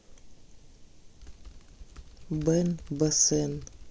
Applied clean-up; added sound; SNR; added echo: none; Typing; 17 dB; none.